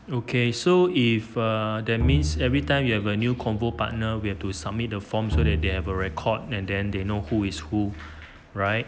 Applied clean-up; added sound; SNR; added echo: none; Bowed string instrument; 5 dB; none.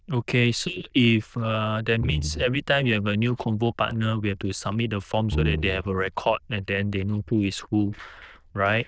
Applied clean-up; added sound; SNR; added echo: neural diffusion model UNIVERSE++.